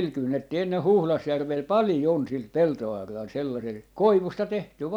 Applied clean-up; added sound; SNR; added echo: none; none; none; none.